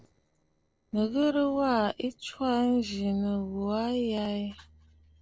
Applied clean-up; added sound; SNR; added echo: neural separator model SepFormer DNS4.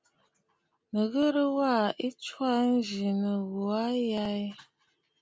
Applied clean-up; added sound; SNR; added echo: none; none; none; none.